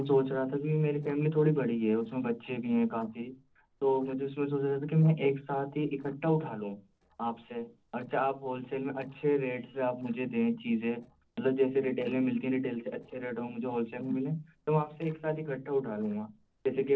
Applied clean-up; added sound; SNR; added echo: neural separator model SepFormer DNS4.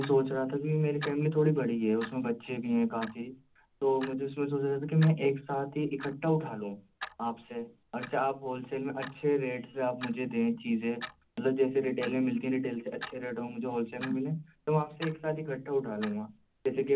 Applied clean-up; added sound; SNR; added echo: none; Clock; 18 dB; reverberation time 0.4 s.